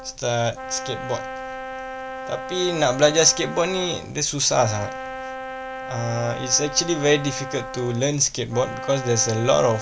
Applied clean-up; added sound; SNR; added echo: none; Brass instrument; 10 dB; none.